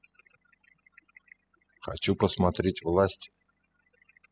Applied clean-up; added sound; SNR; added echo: classical method spectral subtraction.